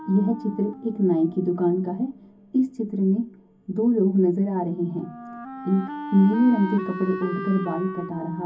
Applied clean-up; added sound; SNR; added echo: none; Wind instrument, woodwind instrument; 13 dB; reverberation time 0.3 s.